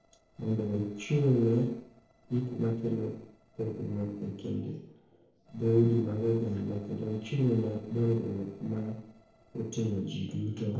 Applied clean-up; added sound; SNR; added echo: neural separator model SepFormer DNS4.